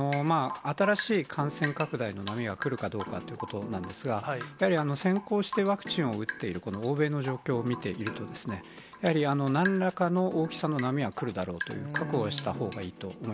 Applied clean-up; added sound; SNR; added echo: none; Drip / Rain; 13 dB; none.